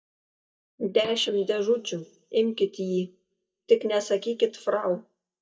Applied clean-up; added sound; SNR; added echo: neural mask model DeepFilterNet 3.